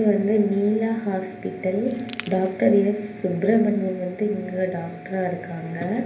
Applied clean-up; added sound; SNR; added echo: none; Crackle; 20 dB; reverberation time 0.3 s.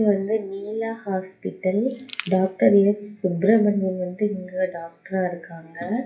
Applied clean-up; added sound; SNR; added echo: classical method WPE with log-MMSE.